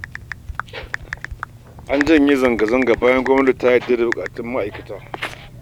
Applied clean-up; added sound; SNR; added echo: none; Typing; 13 dB; none.